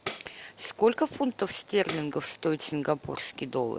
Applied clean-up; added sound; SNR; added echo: none; Tambourine; 3 dB; none.